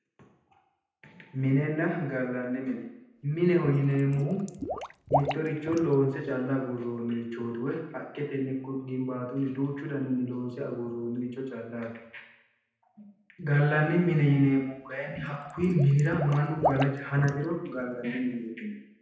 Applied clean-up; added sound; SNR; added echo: none; Water / Liquid; 8 dB; reverberation time 0.9 s.